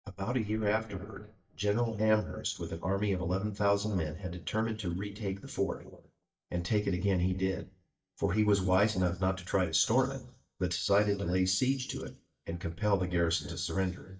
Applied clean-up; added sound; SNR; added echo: neural mask model DeepFilterNet 3.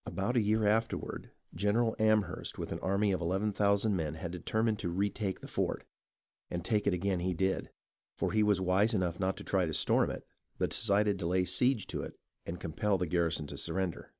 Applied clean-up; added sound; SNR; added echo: none; none; none; none.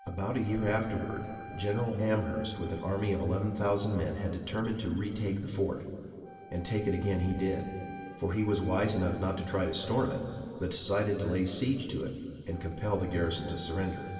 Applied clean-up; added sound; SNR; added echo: none; Wind instrument, woodwind instrument; 18 dB; reverberation time 2.5 s.